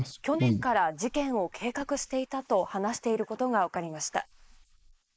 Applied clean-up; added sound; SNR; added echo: neural mask model Resemble Enhance denoiser.